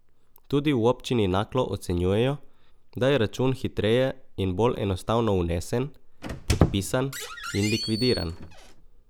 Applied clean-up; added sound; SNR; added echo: none; Squeak; 4 dB; none.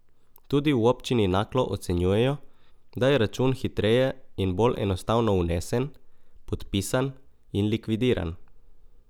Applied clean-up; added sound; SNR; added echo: none; none; none; none.